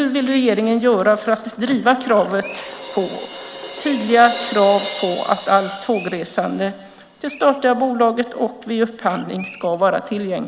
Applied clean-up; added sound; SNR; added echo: none; Bird + Crash cymbal; 16 dB; none.